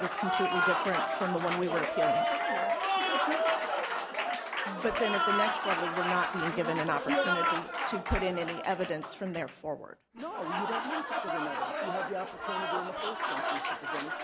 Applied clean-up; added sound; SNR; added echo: none; Applause; -3 dB; none.